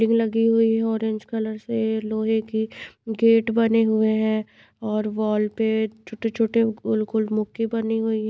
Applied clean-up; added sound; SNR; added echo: none; none; none; none.